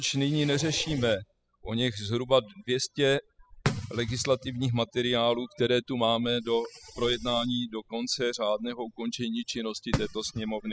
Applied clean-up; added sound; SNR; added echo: classical method spectral subtraction.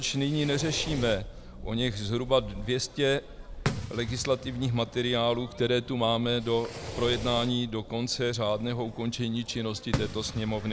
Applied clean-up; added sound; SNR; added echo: none; Fireworks; 10 dB; none.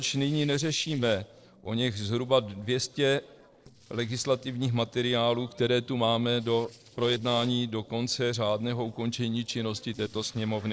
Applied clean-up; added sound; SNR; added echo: neural separator model SepFormer DNS4.